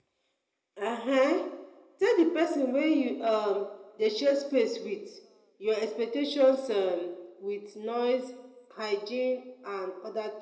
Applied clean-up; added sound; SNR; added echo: none; none; none; reverberation time 0.8 s.